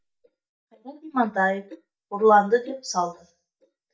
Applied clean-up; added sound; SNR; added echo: neural mask model DeepFilterNet 3.